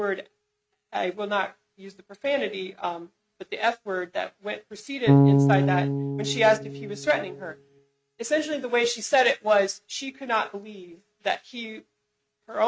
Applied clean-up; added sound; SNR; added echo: neural mask model RNNoise.